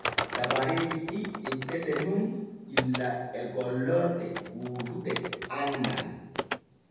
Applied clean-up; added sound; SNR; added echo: none; Typing; 5 dB; reverberation time 1.1 s.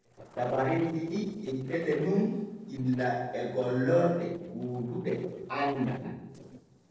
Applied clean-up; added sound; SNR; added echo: neural separator model SepFormer DNS4.